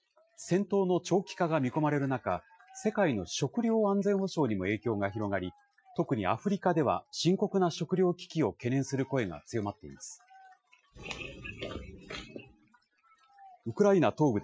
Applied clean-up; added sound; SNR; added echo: classical method Wiener filter.